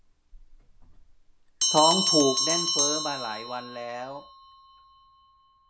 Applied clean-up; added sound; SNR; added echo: none; Bell; 0 dB; none.